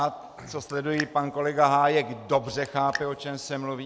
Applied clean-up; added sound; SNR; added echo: none; Raindrop; 14 dB; none.